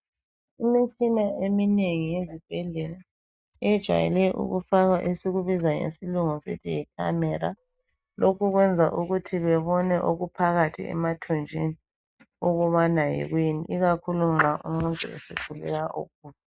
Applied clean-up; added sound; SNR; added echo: neural mask model DeepFilterNet 3.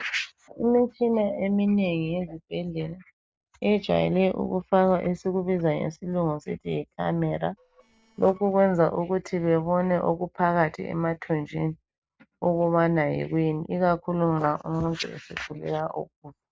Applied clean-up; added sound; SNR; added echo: neural separator model SepFormer DNS4.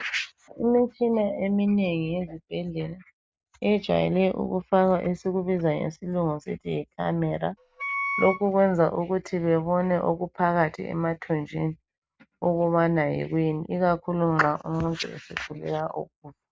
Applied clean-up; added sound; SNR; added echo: none; Wind instrument, woodwind instrument; 6 dB; none.